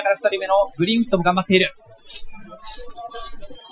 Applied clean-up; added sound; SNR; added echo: classical method Wiener filter.